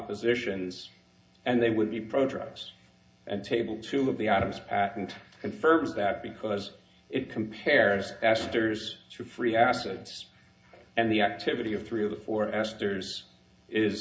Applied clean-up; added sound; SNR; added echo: none; none; none; reverberation time 0.4 s.